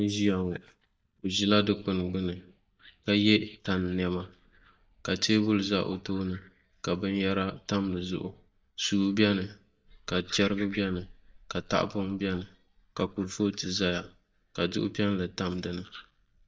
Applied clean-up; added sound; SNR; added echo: neural mask model DeepFilterNet 3.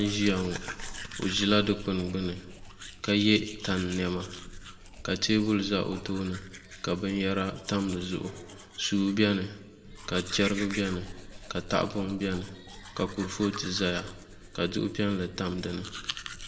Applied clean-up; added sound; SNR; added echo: none; Domestic sounds, home sounds; 14 dB; reverberation time 1.2 s.